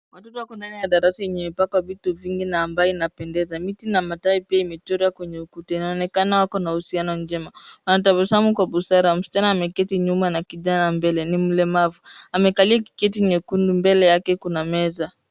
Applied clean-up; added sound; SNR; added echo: none; none; none; none.